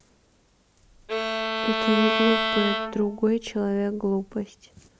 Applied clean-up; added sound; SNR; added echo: none; Bowed string instrument; 1 dB; none.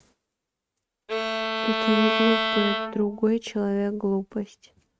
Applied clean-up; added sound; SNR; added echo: neural mask model RNNoise.